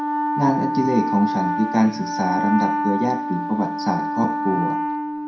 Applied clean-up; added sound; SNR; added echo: none; Wind instrument, woodwind instrument; 1 dB; reverberation time 0.5 s.